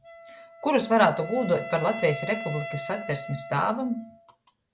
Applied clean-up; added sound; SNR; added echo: none; Wind instrument, woodwind instrument; 12 dB; none.